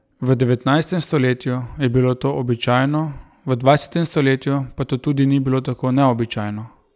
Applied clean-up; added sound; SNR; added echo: none; none; none; none.